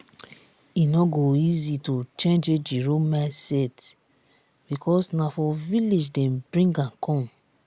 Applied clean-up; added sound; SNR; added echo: none; none; none; none.